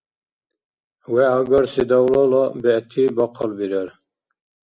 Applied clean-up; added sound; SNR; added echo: none; none; none; none.